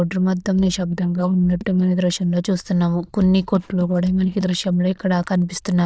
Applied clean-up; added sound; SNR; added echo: neural diffusion model UNIVERSE++.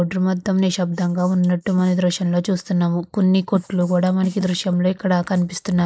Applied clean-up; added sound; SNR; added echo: neural mask model Resemble Enhance denoiser.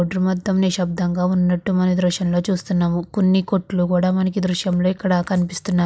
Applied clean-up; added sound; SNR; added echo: none; none; none; none.